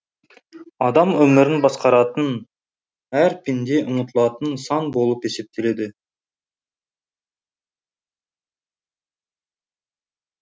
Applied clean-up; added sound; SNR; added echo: none; none; none; none.